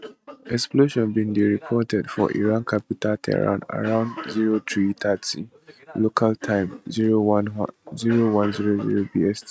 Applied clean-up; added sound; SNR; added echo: neural mask model RNNoise.